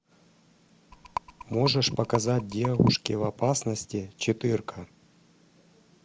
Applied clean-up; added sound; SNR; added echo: none; Rattle; 10 dB; none.